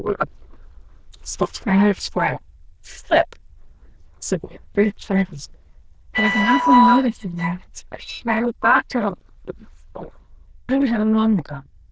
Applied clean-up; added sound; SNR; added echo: neural diffusion model UNIVERSE++.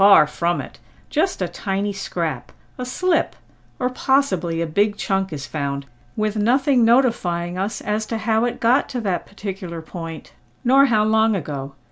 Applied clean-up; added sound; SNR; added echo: none; none; none; none.